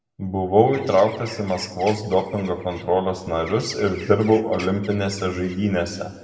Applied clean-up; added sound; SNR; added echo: none; Bird; 19 dB; reverberation time 1.2 s.